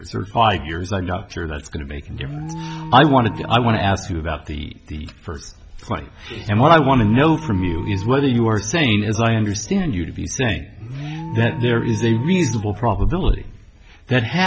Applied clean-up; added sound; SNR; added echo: none; Alarm; 15 dB; none.